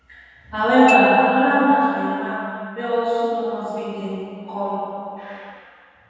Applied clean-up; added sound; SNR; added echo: none; Glockenspiel; 10 dB; reverberation time 2.1 s.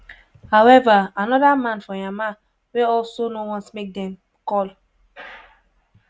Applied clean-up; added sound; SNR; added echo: none; none; none; none.